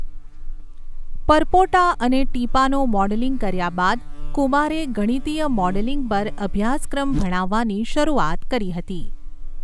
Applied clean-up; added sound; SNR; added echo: none; Buzz; 1 dB; none.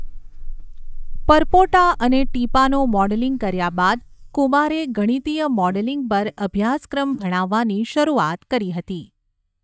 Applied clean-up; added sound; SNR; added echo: neural mask model DeepFilterNet 3.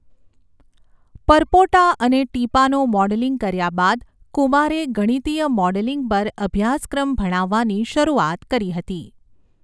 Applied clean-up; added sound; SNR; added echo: none; none; none; none.